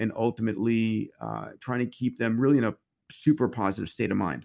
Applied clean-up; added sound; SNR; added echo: none; none; none; none.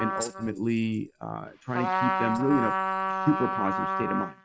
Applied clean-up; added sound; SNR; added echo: neural mask model RNNoise.